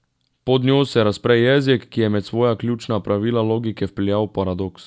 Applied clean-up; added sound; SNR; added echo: none; none; none; none.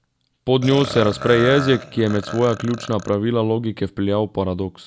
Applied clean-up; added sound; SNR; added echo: none; Burping, eructation; 11 dB; none.